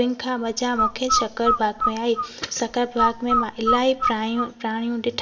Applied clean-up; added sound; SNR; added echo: none; Bird; 1 dB; reverberation time 1.0 s.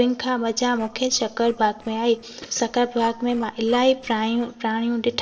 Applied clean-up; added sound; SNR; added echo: neural separator model SepFormer DNS4.